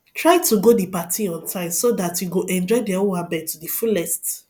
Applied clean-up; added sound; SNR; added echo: none; none; none; none.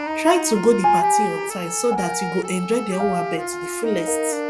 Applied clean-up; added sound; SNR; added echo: none; Wind instrument, woodwind instrument + Piano; 1 dB; none.